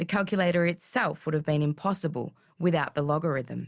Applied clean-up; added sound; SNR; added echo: none; none; none; none.